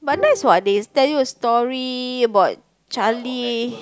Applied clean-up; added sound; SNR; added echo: none; Bowed string instrument; 20 dB; none.